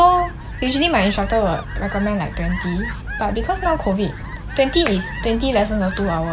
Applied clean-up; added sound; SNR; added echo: none; Fowl; 15 dB; none.